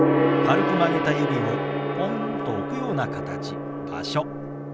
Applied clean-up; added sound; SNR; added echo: none; Gong; -4 dB; none.